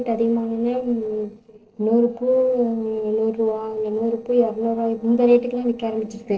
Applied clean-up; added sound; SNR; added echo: neural separator model SepFormer DNS4.